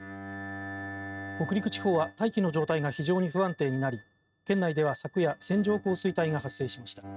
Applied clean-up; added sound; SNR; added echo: neural mask model RNNoise.